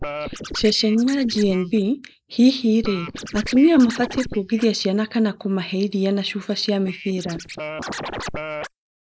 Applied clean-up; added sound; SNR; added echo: neural mask model Resemble Enhance denoiser.